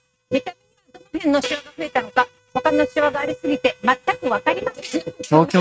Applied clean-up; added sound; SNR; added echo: neural mask model RNNoise.